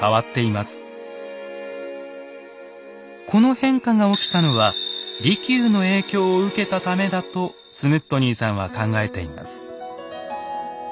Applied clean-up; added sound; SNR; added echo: none; none; none; none.